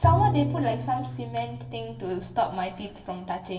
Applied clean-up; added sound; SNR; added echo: none; Bowed string instrument; 2 dB; reverberation time 0.8 s.